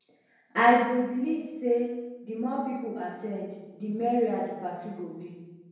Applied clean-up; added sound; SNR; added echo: none; none; none; reverberation time 1.0 s.